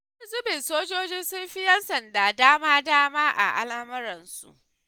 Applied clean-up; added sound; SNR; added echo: none; none; none; none.